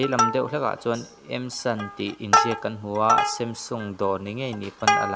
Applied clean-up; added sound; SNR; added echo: none; Plucked string instrument; -1 dB; none.